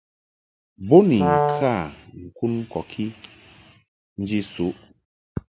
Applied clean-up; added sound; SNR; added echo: none; Brass instrument; 0 dB; none.